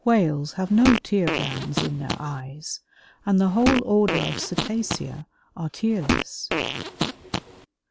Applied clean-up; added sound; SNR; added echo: none; Fart; 3 dB; none.